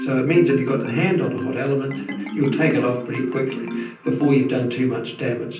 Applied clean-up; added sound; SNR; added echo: none; Marimba, xylophone; 7 dB; reverberation time 0.6 s.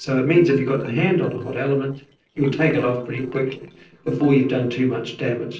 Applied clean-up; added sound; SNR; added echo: neural separator model SepFormer DNS4.